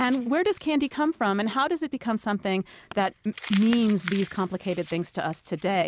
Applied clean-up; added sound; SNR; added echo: none; Crumpling, crinkling; 17 dB; none.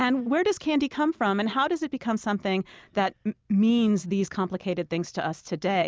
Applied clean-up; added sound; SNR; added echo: none; none; none; none.